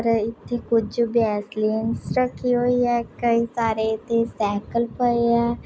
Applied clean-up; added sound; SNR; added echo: none; none; none; none.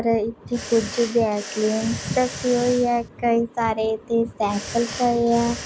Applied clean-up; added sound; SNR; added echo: none; Mechanisms; 14 dB; none.